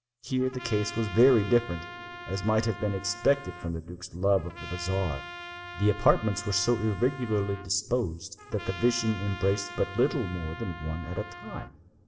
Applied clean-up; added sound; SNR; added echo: none; Trumpet; 14 dB; reverberation time 1.0 s.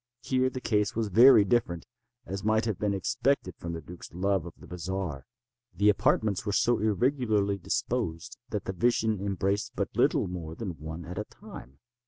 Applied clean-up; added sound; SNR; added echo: none; none; none; none.